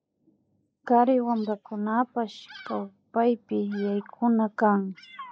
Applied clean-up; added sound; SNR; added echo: neural mask model Resemble Enhance denoiser.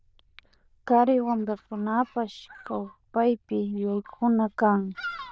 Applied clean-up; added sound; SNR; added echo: neural diffusion model UNIVERSE++.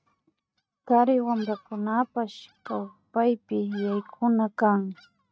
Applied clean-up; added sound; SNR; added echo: neural mask model RNNoise.